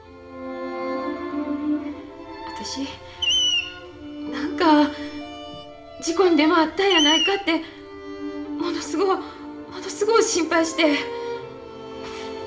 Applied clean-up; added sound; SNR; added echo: none; Screech; 6 dB; reverberation time 1.2 s.